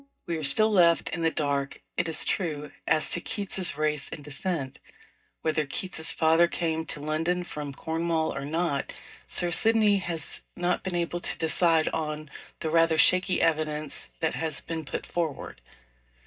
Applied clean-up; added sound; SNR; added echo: neural mask model DeepFilterNet 3.